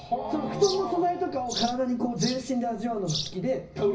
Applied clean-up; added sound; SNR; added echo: none; Bird vocalization, bird call, bird song; 10 dB; reverberation time 0.4 s.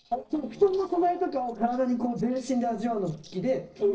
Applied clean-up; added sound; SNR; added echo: neural separator model SepFormer DNS4.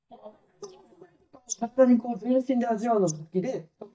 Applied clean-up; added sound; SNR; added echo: neural mask model DeepFilterNet 3.